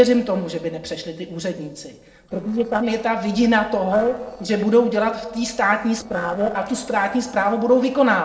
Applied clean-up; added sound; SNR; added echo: neural separator model SepFormer DNS4.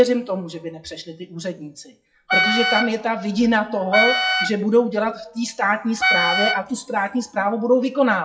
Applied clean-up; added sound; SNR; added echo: classical method WPE with log-MMSE.